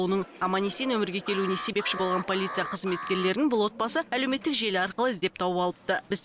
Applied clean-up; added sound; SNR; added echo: none; Alarm; 11 dB; none.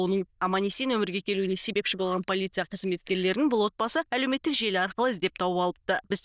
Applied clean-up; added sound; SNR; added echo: neural diffusion model UNIVERSE++.